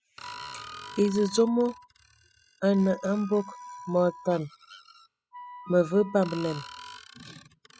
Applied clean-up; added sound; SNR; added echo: classical method spectral subtraction.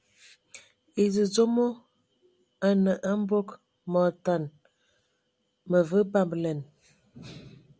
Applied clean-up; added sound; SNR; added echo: none; none; none; none.